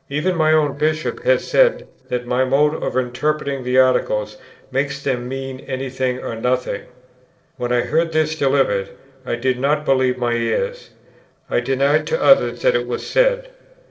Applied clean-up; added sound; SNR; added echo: neural separator model SepFormer DNS4.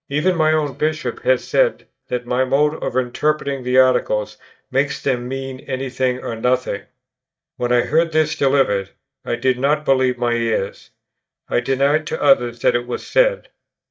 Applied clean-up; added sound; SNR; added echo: neural mask model DeepFilterNet 3.